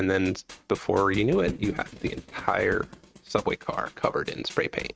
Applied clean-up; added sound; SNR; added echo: neural mask model RNNoise.